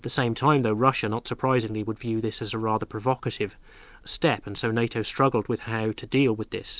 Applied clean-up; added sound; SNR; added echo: none; none; none; none.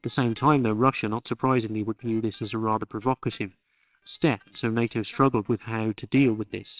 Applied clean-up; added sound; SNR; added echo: neural separator model SepFormer WHAMR!.